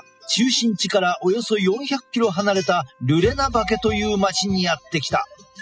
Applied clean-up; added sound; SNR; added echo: classical method spectral subtraction.